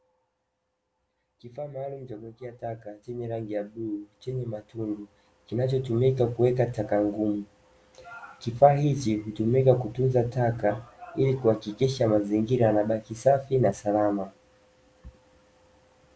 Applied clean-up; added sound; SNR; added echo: none; none; none; none.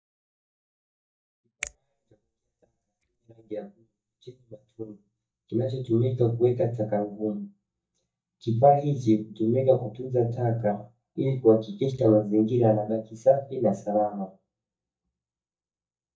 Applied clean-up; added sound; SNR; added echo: neural mask model DeepFilterNet 3.